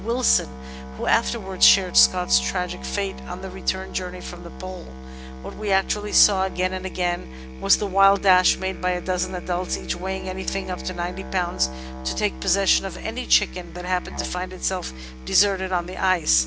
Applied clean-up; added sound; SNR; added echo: none; Musical instrument; 10 dB; none.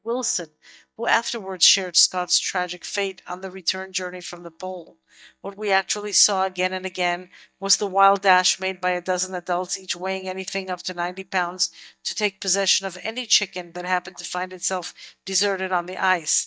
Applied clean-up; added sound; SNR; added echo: neural mask model DeepFilterNet 3.